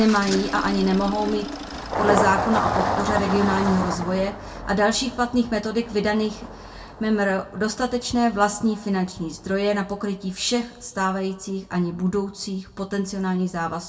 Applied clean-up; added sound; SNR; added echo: none; Engine starting; 7 dB; reverberation time 0.2 s.